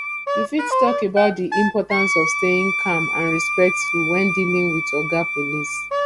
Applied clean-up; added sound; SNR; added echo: none; Wind instrument, woodwind instrument; 1 dB; none.